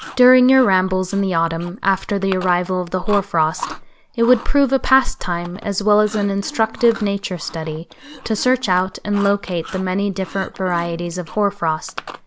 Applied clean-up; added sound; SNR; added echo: none; Cough + Chewing, mastication; 18 dB; none.